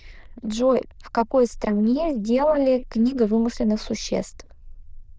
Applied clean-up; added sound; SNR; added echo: neural diffusion model UNIVERSE++.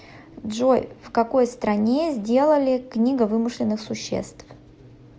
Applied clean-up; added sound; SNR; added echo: none; none; none; none.